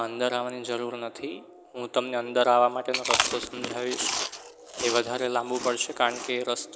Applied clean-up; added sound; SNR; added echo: none; Chewing, mastication; 4 dB; none.